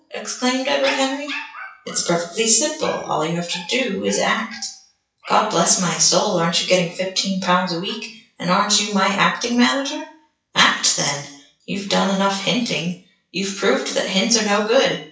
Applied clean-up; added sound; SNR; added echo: classical method WPE with log-MMSE.